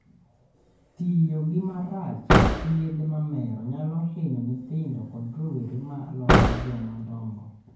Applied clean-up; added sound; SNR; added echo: none; Slam / Car; -1 dB; reverberation time 0.9 s.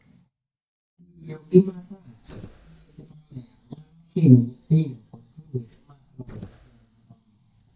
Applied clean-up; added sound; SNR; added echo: neural mask model DeepFilterNet 3.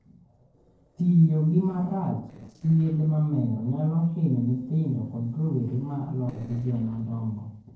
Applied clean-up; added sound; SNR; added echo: neural separator model SepFormer DNS4.